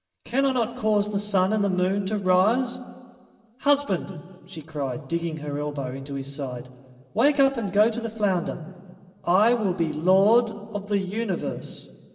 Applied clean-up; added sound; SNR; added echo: none; none; none; reverberation time 2.1 s.